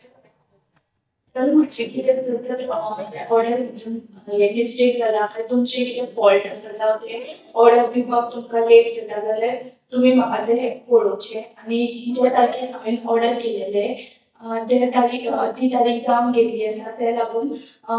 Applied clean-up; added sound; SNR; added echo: neural mask model DeepFilterNet 3.